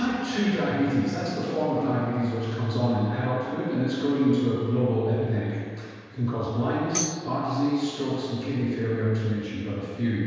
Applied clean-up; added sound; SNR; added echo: none; Tambourine; 10 dB; reverberation time 1.9 s.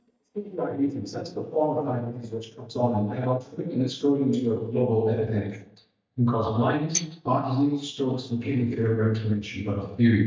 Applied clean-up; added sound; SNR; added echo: neural mask model DeepFilterNet 3.